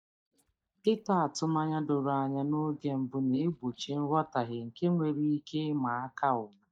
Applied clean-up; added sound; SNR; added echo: neural mask model DeepFilterNet 3.